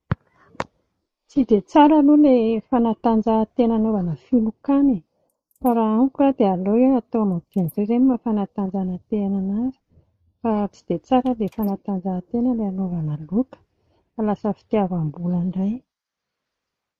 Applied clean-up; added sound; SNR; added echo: neural mask model Resemble Enhance denoiser.